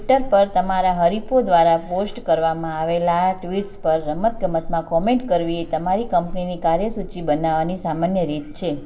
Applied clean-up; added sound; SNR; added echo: none; Buzz; 11 dB; reverberation time 0.7 s.